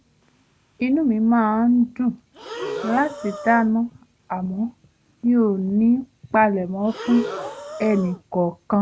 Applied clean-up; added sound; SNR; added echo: none; Breathing; 10 dB; none.